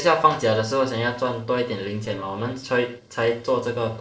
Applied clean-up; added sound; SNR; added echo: neural separator model SepFormer DNS4.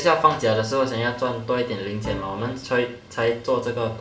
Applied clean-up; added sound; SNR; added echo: none; Bowed string instrument; 16 dB; reverberation time 0.4 s.